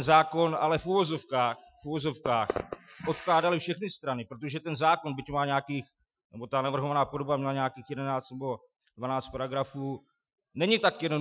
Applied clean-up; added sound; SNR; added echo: classical method Wiener filter.